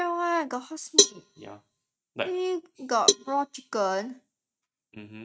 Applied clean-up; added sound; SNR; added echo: neural mask model RNNoise.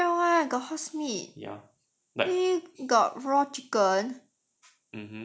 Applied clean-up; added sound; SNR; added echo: none; none; none; none.